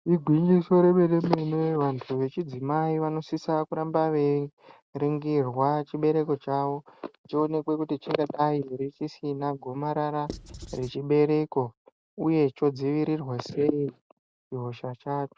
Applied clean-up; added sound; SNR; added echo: none; Writing; 14 dB; none.